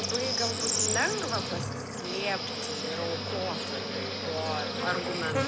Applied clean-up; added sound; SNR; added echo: none; Guitar + Bird / Insect; -3 dB; none.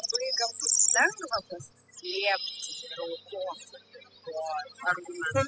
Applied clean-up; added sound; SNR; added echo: classical method spectral subtraction.